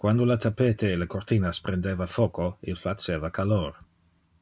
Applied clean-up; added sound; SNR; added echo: none; none; none; none.